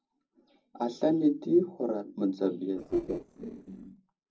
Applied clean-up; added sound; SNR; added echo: neural separator model SepFormer DNS4.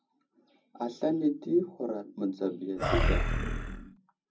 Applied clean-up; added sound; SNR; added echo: none; Animal; -5 dB; reverberation time 0.4 s.